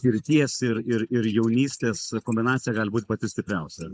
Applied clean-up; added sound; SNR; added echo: neural mask model Resemble Enhance denoiser.